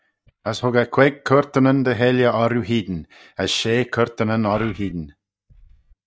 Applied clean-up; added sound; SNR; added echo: neural mask model DeepFilterNet 3.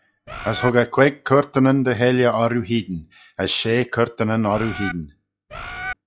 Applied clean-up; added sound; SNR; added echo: classical method log-MMSE.